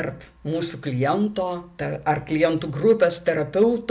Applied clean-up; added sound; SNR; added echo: none; none; none; none.